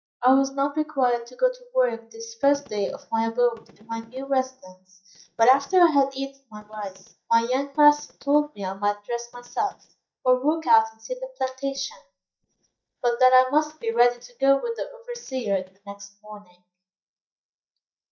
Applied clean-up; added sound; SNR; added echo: neural mask model DeepFilterNet 3.